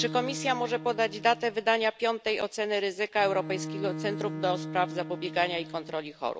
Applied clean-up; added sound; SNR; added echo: none; Bowed string instrument; 10 dB; none.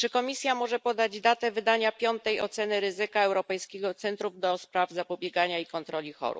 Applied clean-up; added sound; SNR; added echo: neural mask model Resemble Enhance denoiser.